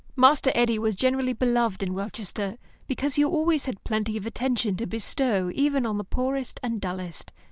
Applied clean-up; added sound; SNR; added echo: none; none; none; none.